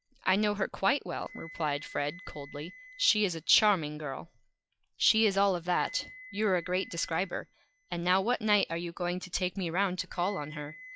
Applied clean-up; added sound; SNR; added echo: classical method log-MMSE.